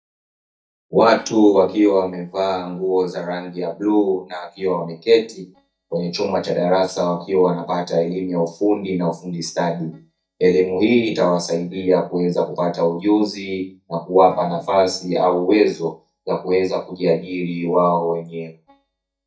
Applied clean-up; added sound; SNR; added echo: neural mask model DeepFilterNet 3.